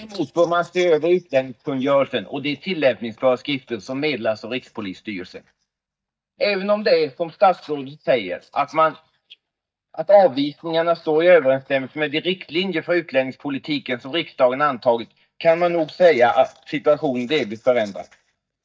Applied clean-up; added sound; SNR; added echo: neural mask model DeepFilterNet 3.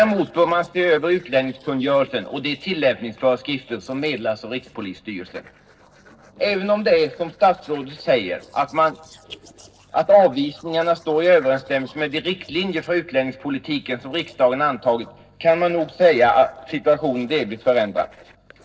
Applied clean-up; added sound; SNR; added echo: neural separator model SepFormer DNS4.